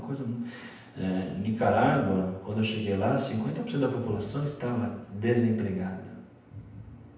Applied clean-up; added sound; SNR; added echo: none; none; none; reverberation time 0.9 s.